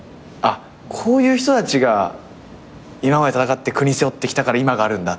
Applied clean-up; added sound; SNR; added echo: none; none; none; none.